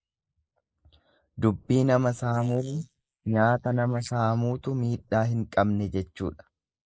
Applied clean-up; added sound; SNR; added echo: neural mask model Resemble Enhance denoiser.